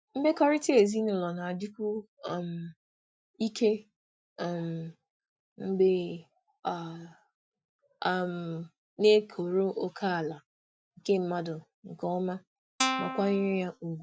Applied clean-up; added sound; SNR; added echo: classical method Wiener filter.